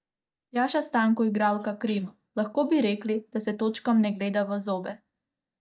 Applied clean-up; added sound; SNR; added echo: neural mask model DeepFilterNet 3.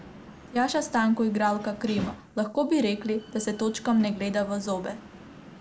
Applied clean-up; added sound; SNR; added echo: none; Slam; 17 dB; none.